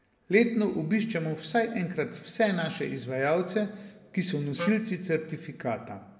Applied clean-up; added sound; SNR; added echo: none; Wind instrument, woodwind instrument; 8 dB; reverberation time 1.2 s.